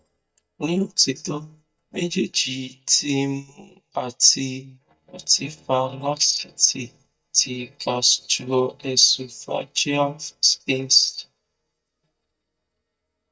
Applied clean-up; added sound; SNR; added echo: neural mask model DeepFilterNet 3.